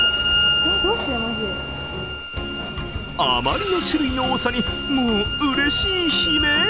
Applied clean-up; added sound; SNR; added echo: none; Bowed string instrument; 1 dB; none.